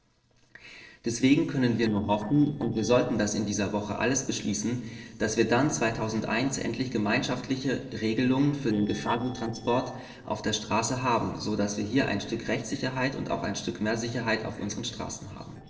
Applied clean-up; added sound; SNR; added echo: neural separator model SepFormer DNS4.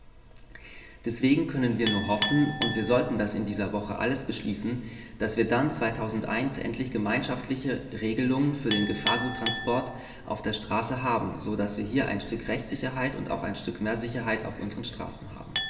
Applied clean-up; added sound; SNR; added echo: none; Chink, clink; 7 dB; reverberation time 2.6 s.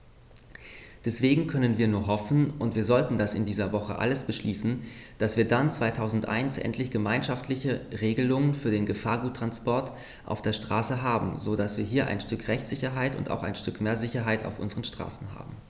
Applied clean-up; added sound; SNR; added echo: none; none; none; none.